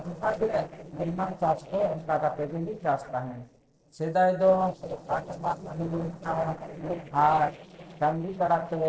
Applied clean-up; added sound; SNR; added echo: neural separator model SepFormer DNS4.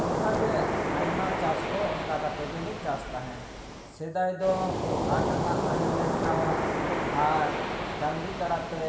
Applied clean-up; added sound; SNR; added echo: none; Waves, surf; -1 dB; reverberation time 2.2 s.